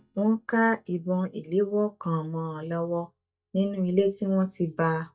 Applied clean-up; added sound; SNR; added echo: neural mask model DeepFilterNet 3.